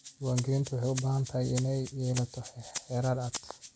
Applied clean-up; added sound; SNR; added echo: none; Rattle (instrument); 13 dB; none.